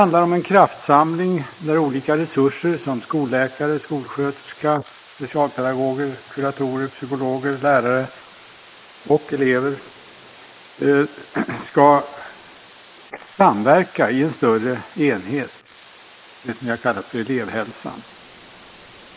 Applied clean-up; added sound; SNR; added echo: neural mask model Resemble Enhance denoiser.